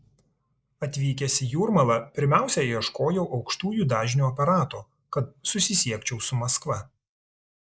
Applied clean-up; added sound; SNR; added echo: neural mask model Resemble Enhance denoiser.